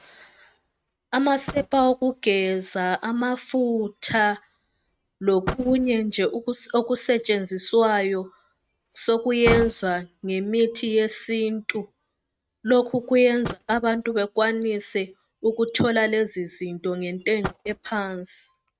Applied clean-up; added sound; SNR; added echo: neural mask model RNNoise.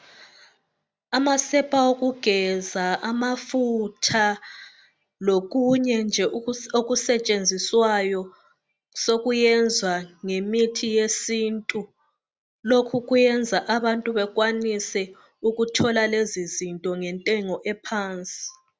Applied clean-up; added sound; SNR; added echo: none; none; none; none.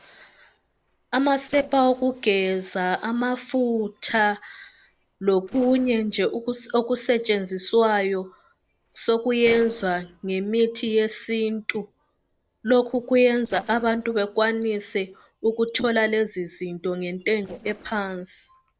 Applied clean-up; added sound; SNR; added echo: neural separator model SepFormer DNS4.